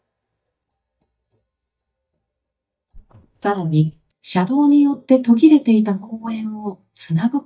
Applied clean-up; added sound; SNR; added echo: neural mask model DeepFilterNet 3.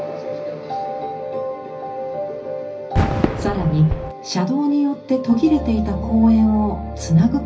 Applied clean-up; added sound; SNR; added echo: none; Fireworks; 9 dB; reverberation time 0.4 s.